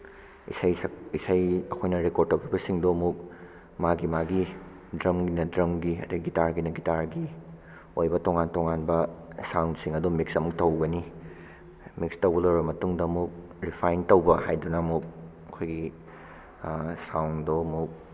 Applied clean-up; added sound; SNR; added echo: none; none; none; none.